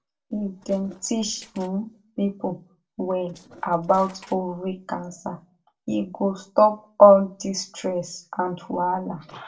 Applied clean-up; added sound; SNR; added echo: neural separator model SepFormer DNS4.